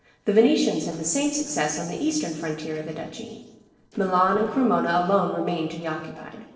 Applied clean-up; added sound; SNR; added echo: neural separator model SepFormer DNS4.